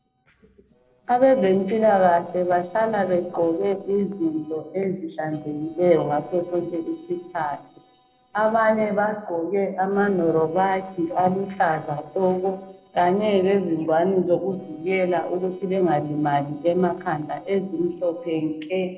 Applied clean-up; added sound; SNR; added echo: neural separator model SepFormer DNS4.